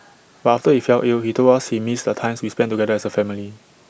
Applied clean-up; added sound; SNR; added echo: none; none; none; none.